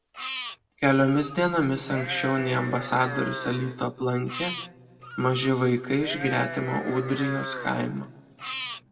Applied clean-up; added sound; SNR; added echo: none; Livestock, farm animals, working animals; 10 dB; reverberation time 1.3 s.